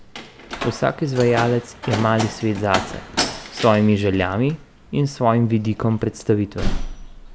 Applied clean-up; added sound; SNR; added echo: none; Slam; 8 dB; none.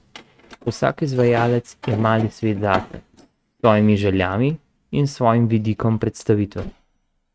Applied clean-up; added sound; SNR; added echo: neural mask model RNNoise.